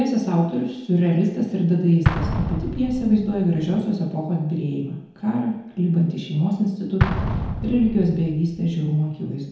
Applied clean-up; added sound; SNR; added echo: none; Explosion; 8 dB; reverberation time 1.0 s.